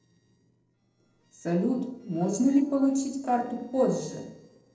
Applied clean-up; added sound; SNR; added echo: neural separator model SepFormer DNS4.